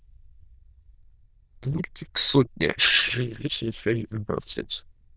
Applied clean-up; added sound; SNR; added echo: neural diffusion model UNIVERSE++.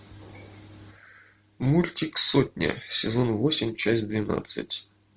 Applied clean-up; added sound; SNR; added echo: none; none; none; none.